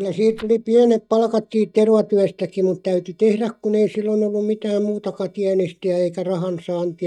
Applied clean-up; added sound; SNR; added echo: neural mask model DeepFilterNet 3.